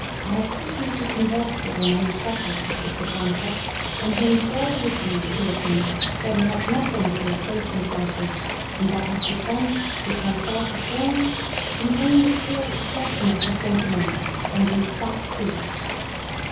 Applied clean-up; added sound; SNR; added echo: none; Water / Bird; 0 dB; reverberation time 0.9 s.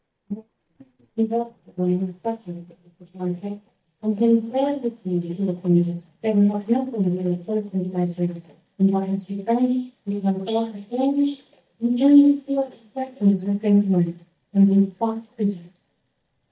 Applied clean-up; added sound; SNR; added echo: neural mask model DeepFilterNet 3.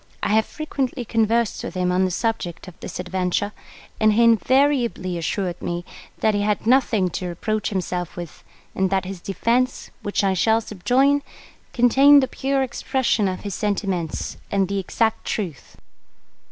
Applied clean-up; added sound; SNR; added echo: none; none; none; none.